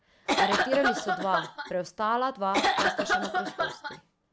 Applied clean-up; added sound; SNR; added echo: none; Cough; -4 dB; none.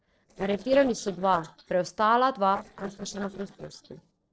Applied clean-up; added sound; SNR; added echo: neural separator model SepFormer DNS4.